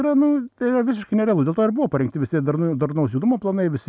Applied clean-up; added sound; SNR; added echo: none; none; none; none.